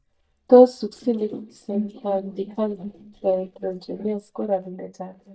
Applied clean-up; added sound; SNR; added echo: neural mask model DeepFilterNet 3.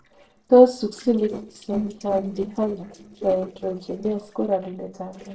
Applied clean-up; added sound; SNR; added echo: neural separator model SepFormer DNS4.